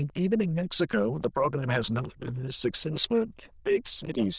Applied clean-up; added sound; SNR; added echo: neural diffusion model UNIVERSE++.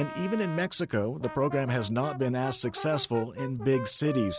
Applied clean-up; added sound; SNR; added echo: none; Brass instrument; 12 dB; none.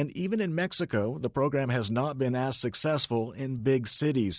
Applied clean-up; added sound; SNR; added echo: none; none; none; none.